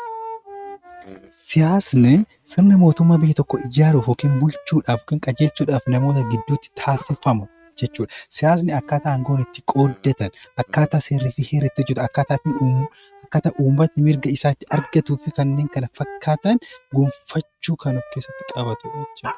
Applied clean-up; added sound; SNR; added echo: neural mask model RNNoise.